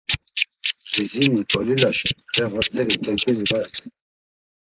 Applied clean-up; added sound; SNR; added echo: neural mask model Resemble Enhance denoiser.